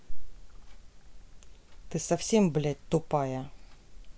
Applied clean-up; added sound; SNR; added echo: none; none; none; none.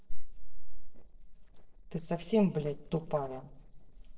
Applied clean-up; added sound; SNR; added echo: neural separator model SepFormer DNS4.